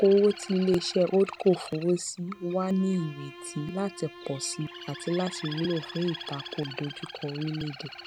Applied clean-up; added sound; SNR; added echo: none; Bowed string instrument + Bird; 15 dB; none.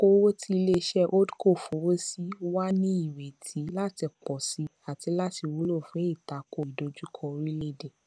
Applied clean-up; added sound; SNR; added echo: none; none; none; none.